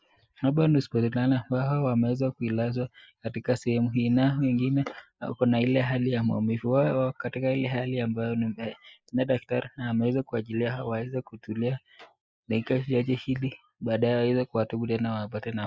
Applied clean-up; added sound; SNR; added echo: neural mask model Resemble Enhance denoiser.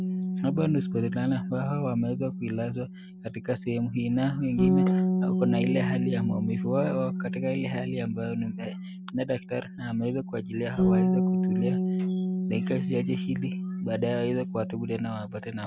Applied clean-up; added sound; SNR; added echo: none; Bass guitar; -1 dB; none.